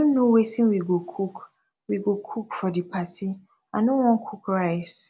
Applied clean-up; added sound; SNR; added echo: none; none; none; none.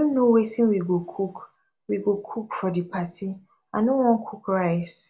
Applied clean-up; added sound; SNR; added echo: none; none; none; reverberation time 0.2 s.